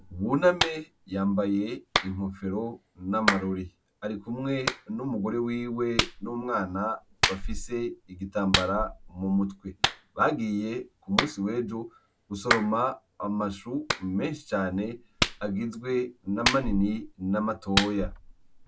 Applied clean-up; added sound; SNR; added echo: none; Clapping; 4 dB; none.